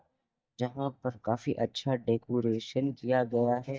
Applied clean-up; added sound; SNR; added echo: neural mask model DeepFilterNet 3.